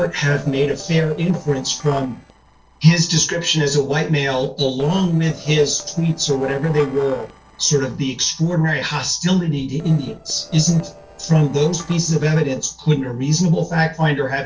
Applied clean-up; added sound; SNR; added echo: neural separator model SepFormer DNS4.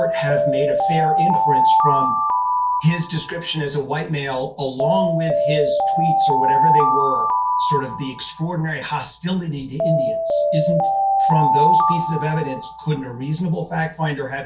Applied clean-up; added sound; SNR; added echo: none; Alarm; -4 dB; reverberation time 0.2 s.